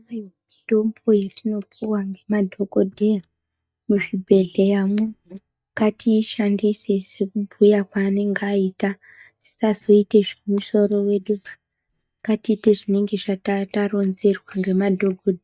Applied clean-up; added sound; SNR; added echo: neural mask model DeepFilterNet 3.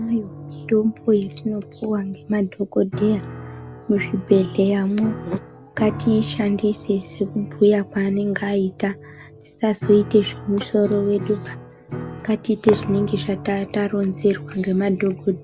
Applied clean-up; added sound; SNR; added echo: none; Piano; 13 dB; none.